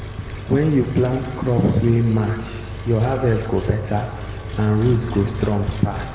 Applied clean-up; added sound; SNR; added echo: none; Engine; 10 dB; reverberation time 2.0 s.